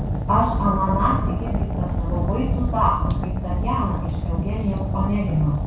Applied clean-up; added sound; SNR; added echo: none; Fire; -2 dB; reverberation time 0.6 s.